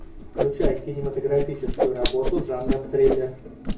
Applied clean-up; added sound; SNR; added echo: none; Whoosh, swoosh, swish; 2 dB; reverberation time 0.4 s.